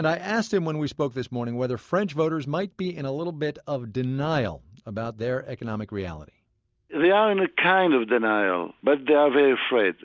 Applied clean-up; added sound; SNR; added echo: none; none; none; none.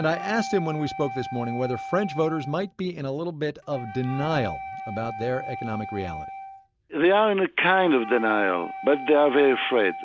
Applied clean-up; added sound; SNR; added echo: none; Wind instrument, woodwind instrument; 11 dB; none.